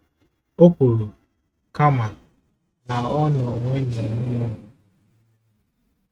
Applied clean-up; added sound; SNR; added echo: neural mask model RNNoise.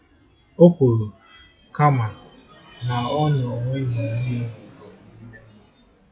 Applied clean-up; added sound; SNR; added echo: classical method log-MMSE.